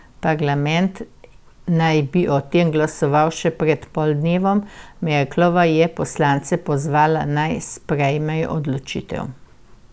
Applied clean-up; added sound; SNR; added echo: none; none; none; none.